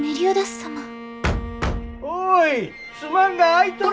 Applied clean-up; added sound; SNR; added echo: none; Bowed string instrument; 15 dB; none.